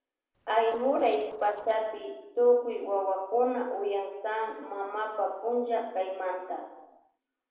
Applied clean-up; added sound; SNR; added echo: neural separator model SepFormer DNS4.